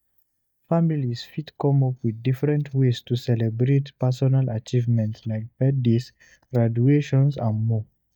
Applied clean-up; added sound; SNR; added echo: neural mask model DeepFilterNet 3.